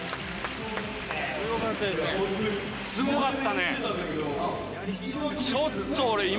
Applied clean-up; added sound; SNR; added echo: none; none; none; none.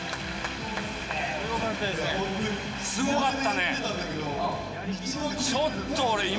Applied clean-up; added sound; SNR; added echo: none; Wind instrument, woodwind instrument; 20 dB; reverberation time 0.4 s.